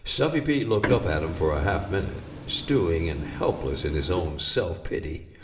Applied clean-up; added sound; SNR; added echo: none; Printer; 8 dB; reverberation time 1.2 s.